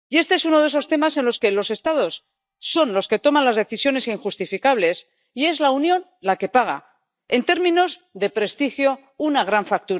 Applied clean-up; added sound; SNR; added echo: neural mask model DeepFilterNet 3.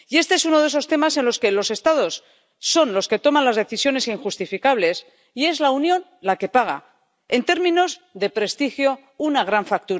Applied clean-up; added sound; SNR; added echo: none; none; none; none.